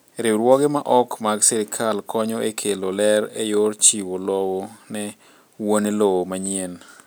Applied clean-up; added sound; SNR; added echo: none; none; none; none.